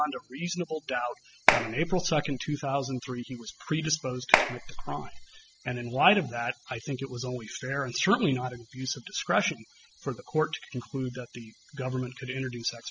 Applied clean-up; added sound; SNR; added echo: classical method spectral subtraction.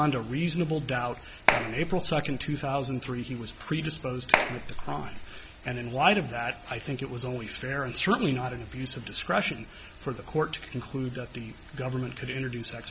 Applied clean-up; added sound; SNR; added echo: none; Clapping; -1 dB; none.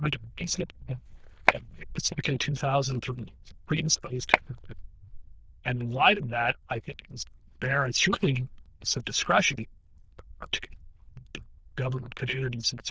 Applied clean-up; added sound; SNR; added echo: neural diffusion model UNIVERSE++.